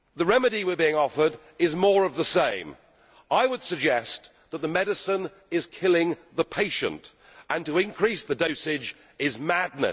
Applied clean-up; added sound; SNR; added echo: none; none; none; none.